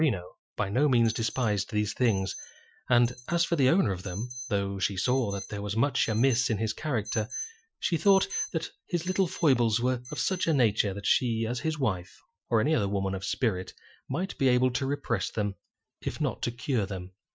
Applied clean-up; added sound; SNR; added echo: classical method Wiener filter.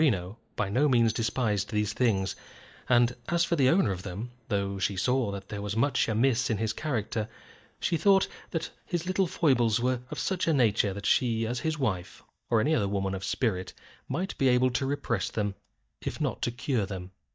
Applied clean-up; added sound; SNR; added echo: neural mask model DeepFilterNet 3.